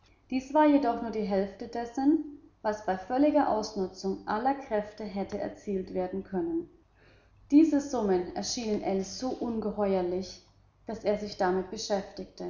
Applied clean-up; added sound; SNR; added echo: none; none; none; none.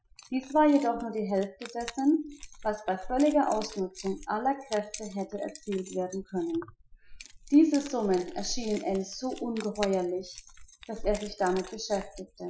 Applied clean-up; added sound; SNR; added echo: classical method Wiener filter.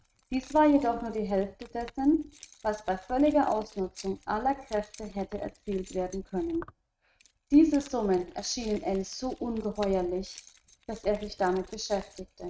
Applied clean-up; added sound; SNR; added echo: neural mask model RNNoise.